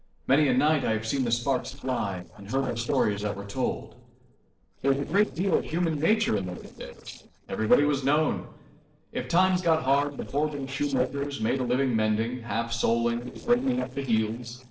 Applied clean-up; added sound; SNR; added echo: neural separator model SepFormer DNS4.